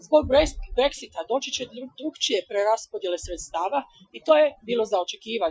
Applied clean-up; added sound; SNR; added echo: classical method Wiener filter.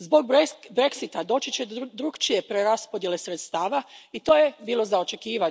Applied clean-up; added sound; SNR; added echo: none; none; none; none.